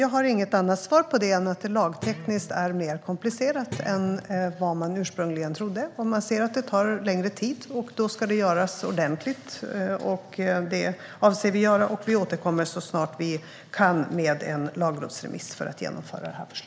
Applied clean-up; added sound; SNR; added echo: none; Guitar; 15 dB; none.